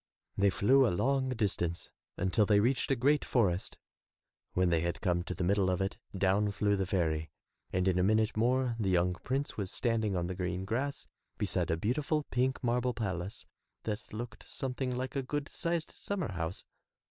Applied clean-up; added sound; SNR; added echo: none; none; none; none.